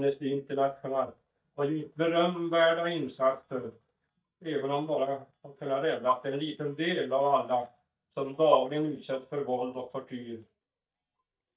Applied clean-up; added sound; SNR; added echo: neural mask model DeepFilterNet 3.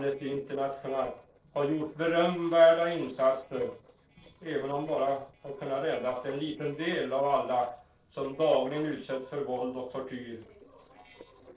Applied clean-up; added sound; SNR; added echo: neural separator model SepFormer DNS4.